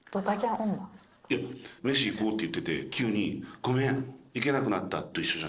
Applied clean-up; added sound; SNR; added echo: neural separator model SepFormer DNS4.